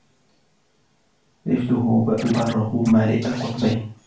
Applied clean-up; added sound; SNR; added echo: none; Scratching (performance technique); 20 dB; reverberation time 0.4 s.